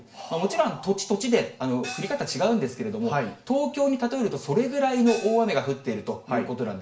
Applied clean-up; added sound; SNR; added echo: none; Gong; 16 dB; reverberation time 0.4 s.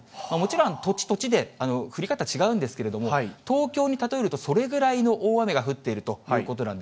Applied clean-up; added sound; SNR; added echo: none; none; none; none.